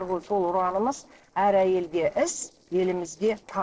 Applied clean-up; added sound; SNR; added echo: neural separator model SepFormer DNS4.